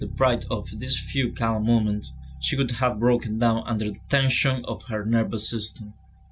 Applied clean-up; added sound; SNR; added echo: none; Bass guitar; 13 dB; none.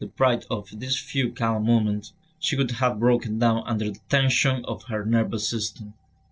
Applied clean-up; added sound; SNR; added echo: neural separator model SepFormer DNS4.